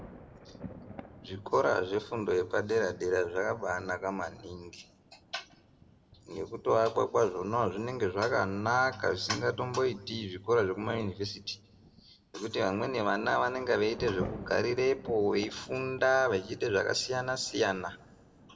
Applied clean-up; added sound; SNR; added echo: none; Thunder / Rain; 18 dB; reverberation time 0.7 s.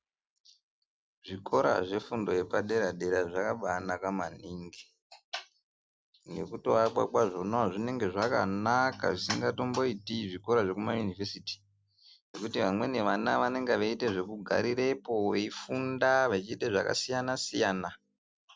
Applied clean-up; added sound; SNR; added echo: none; none; none; none.